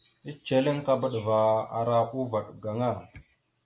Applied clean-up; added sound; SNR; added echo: none; none; none; none.